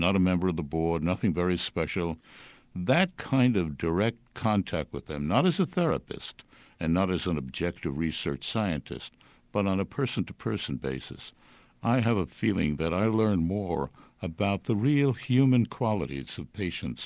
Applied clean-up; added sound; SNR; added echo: none; none; none; none.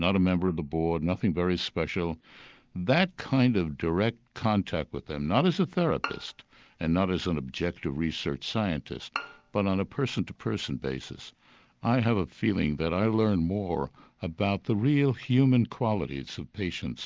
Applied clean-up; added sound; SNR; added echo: neural mask model DeepFilterNet 3.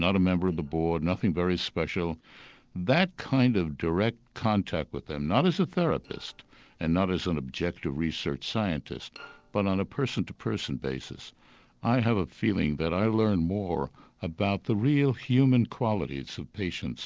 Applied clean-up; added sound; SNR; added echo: neural separator model SepFormer DNS4.